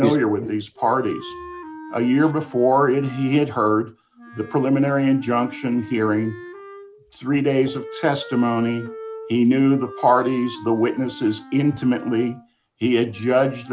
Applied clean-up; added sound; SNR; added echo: none; Wind instrument, woodwind instrument; 17 dB; none.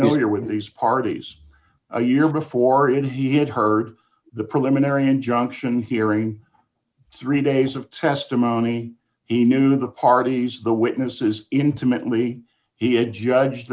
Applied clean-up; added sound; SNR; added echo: none; none; none; none.